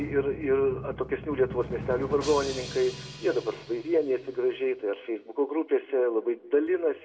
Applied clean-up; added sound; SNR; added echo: none; Drum; 14 dB; reverberation time 0.6 s.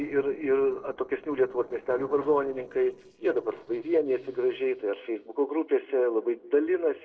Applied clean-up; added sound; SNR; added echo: neural separator model SepFormer DNS4.